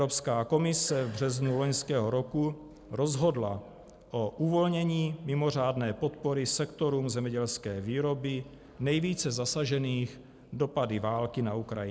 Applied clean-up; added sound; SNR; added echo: none; none; none; none.